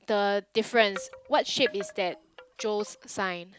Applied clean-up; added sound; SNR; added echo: none; Wind chime; 16 dB; none.